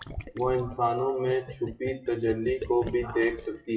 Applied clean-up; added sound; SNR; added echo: classical method WPE with log-MMSE.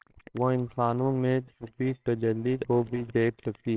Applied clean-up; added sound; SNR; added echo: neural separator model SepFormer WHAMR!.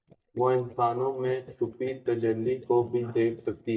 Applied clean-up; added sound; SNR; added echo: neural mask model DeepFilterNet 3.